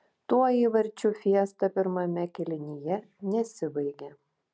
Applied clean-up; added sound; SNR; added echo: none; none; none; none.